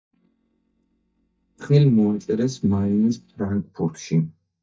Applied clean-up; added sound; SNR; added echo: neural mask model DeepFilterNet 3.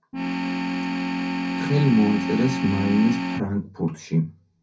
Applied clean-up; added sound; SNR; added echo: none; Organ; 2 dB; reverberation time 0.3 s.